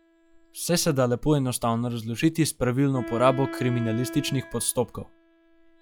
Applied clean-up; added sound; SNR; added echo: classical method log-MMSE.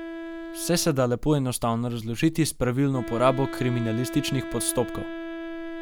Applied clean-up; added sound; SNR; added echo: none; Wind instrument, woodwind instrument; 11 dB; none.